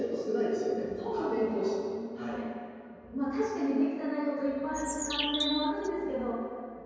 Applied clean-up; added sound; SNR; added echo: none; Bird; 4 dB; reverberation time 2.2 s.